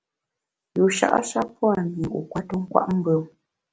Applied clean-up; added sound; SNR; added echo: none; none; none; none.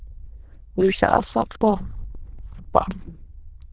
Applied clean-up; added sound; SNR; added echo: neural diffusion model UNIVERSE++.